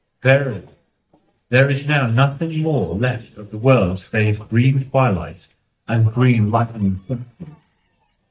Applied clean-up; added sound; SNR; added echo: neural mask model DeepFilterNet 3.